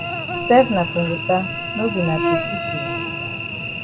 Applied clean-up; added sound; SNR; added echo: none; Cricket / Buzz; 3 dB; none.